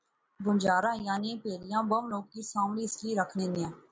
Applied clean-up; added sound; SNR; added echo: none; none; none; none.